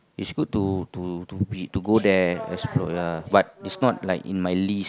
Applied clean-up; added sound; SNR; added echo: none; none; none; none.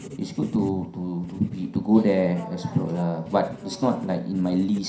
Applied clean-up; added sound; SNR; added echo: none; Writing; 17 dB; reverberation time 0.5 s.